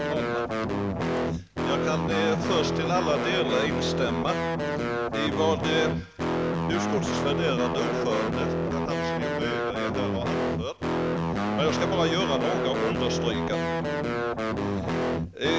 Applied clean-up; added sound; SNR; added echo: none; Guitar; -4 dB; none.